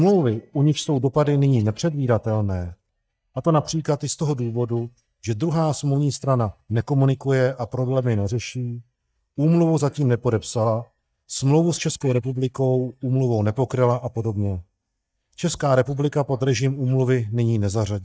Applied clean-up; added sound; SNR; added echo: neural mask model DeepFilterNet 3.